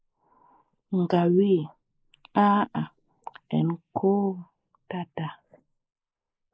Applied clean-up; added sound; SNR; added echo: neural mask model Resemble Enhance denoiser.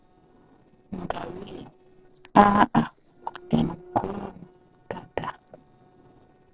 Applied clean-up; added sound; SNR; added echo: neural separator model SepFormer DNS4.